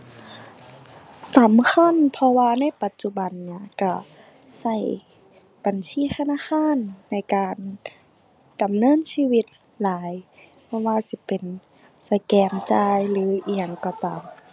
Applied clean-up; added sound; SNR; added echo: none; none; none; none.